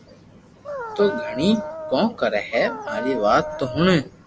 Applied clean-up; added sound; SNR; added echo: none; Dog; 8 dB; none.